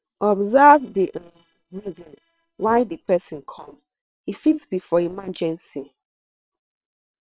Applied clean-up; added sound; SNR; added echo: neural separator model SepFormer WHAM!.